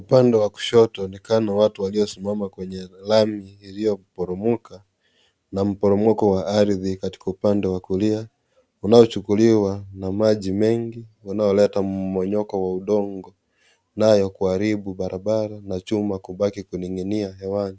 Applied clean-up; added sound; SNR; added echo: none; none; none; none.